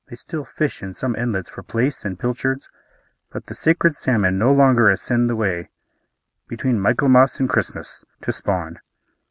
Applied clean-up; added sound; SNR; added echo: none; none; none; none.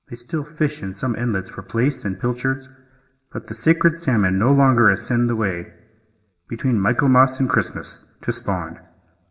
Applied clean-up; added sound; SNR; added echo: none; none; none; reverberation time 0.6 s.